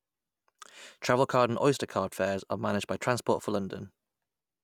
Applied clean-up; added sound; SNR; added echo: none; none; none; none.